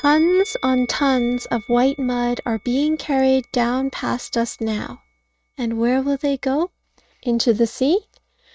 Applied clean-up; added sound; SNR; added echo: neural mask model RNNoise.